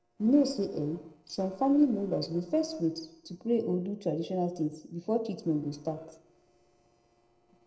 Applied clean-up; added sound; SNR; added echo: neural separator model SepFormer DNS4.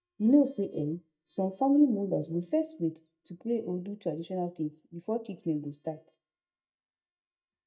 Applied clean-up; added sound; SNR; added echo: neural mask model DeepFilterNet 3.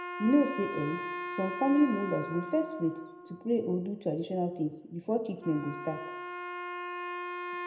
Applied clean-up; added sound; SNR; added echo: none; Wind instrument, woodwind instrument; 8 dB; reverberation time 0.8 s.